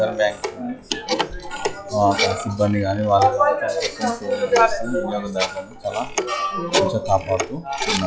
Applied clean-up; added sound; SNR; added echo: classical method log-MMSE.